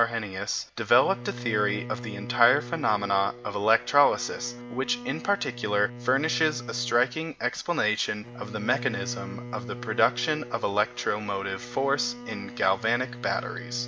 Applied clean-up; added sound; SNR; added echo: none; Bowed string instrument; 13 dB; none.